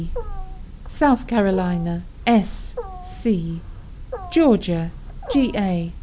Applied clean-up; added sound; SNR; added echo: none; Wild animals; 10 dB; none.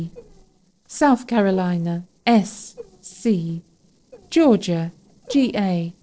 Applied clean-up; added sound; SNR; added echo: neural separator model SepFormer DNS4.